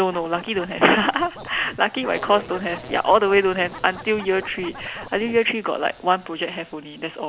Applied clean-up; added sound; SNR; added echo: none; Scratching (performance technique); 17 dB; none.